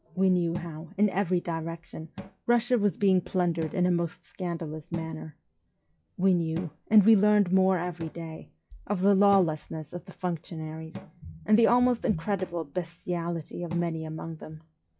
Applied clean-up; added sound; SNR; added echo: classical method log-MMSE.